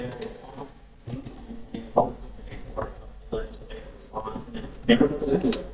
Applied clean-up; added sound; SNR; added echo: neural mask model DeepFilterNet 3.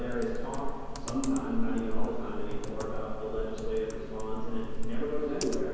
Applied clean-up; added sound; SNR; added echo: none; Computer keyboard; -4 dB; reverberation time 2.2 s.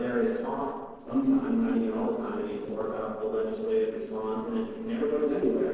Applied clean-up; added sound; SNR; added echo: neural separator model SepFormer DNS4.